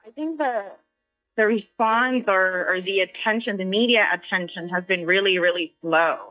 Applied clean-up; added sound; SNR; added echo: neural mask model DeepFilterNet 3.